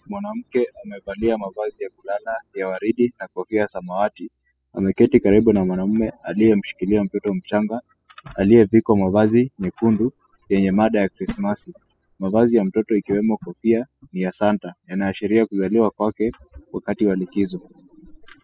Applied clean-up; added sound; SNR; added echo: classical method spectral subtraction.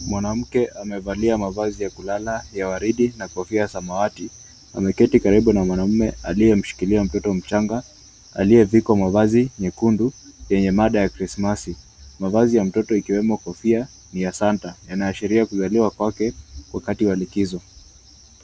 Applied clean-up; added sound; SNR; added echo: none; none; none; none.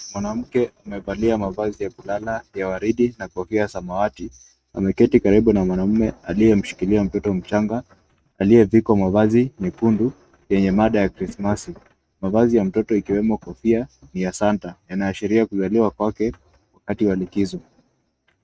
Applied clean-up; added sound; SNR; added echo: neural mask model RNNoise.